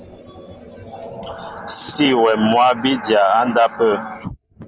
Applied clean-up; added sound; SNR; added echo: none; none; none; none.